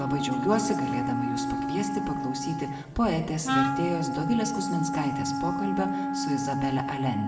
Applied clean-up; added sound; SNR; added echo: none; Wind instrument, woodwind instrument; 1 dB; reverberation time 1.6 s.